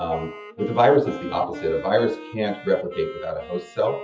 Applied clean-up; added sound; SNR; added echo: classical method WPE with log-MMSE.